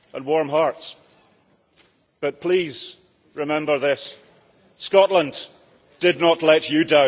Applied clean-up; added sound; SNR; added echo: none; none; none; none.